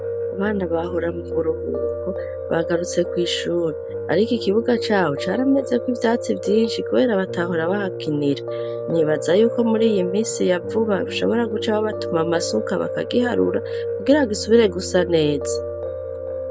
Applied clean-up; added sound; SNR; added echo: none; Piano; 6 dB; none.